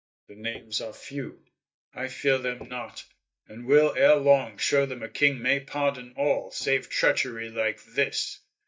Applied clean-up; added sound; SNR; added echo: neural mask model DeepFilterNet 3.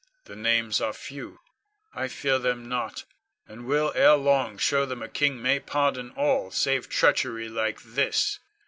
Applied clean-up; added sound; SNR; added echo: none; none; none; none.